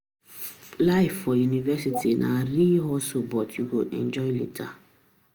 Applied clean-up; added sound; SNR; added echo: none; none; none; none.